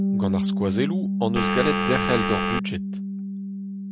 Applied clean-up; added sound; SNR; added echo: none; Telephone + Bass guitar; -3 dB; none.